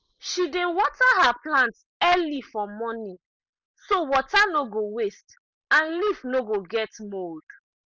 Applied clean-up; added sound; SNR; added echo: none; none; none; none.